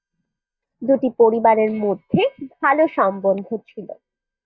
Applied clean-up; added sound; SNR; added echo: neural mask model DeepFilterNet 3.